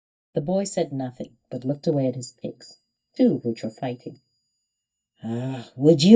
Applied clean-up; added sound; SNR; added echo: neural mask model DeepFilterNet 3.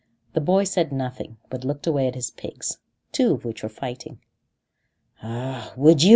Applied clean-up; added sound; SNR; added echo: none; none; none; none.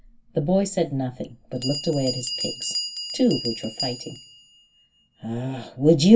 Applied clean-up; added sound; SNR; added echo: none; Bell; 11 dB; reverberation time 0.2 s.